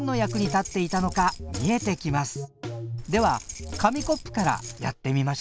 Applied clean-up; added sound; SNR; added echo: none; Keys jangling; 12 dB; none.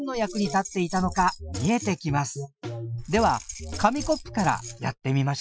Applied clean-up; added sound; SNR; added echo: classical method Wiener filter.